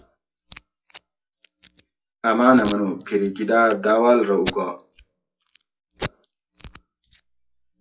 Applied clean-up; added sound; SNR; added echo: classical method WPE with log-MMSE.